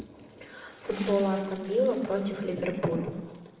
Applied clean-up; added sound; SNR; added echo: none; Toilet flush; 19 dB; reverberation time 1.0 s.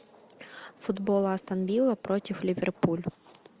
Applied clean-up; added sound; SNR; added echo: none; none; none; none.